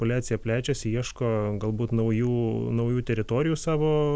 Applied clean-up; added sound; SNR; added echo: none; none; none; none.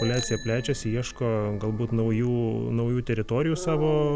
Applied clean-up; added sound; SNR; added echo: none; Bicycle bell + Dog; 14 dB; none.